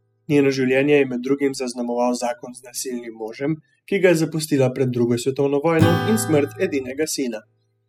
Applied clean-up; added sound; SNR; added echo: classical method spectral subtraction.